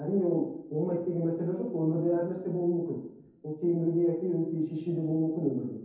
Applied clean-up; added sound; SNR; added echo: none; none; none; reverberation time 0.9 s.